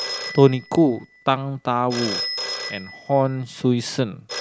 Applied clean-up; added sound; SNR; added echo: none; Telephone; 11 dB; none.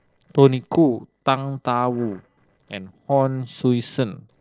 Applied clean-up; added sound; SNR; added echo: neural separator model SepFormer DNS4.